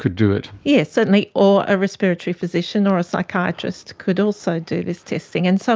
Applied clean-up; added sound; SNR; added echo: none; none; none; none.